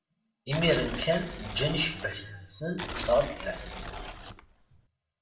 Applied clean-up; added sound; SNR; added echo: none; Tearing; 8 dB; reverberation time 0.6 s.